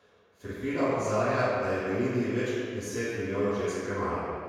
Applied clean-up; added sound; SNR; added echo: none; none; none; reverberation time 1.9 s.